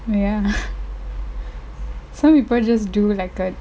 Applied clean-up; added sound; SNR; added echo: none; none; none; none.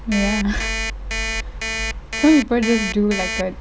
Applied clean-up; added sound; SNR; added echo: none; Alarm; 6 dB; none.